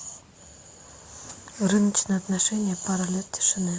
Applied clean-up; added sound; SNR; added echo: none; none; none; none.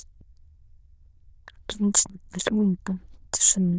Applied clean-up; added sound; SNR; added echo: neural diffusion model UNIVERSE++.